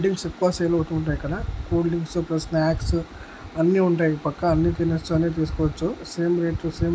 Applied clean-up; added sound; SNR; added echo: none; none; none; none.